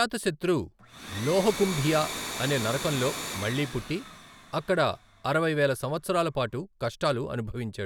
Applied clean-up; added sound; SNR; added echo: none; Domestic sounds, home sounds; 11 dB; none.